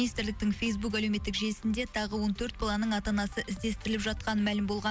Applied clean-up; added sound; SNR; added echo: none; none; none; none.